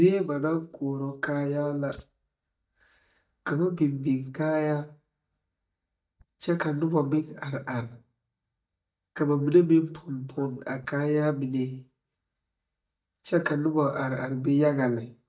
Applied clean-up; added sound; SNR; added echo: neural mask model DeepFilterNet 3.